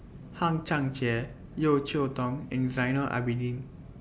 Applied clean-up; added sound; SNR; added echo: none; none; none; none.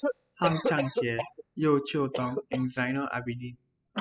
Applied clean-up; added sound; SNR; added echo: classical method spectral subtraction.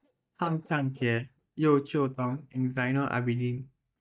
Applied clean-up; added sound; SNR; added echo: neural mask model DeepFilterNet 3.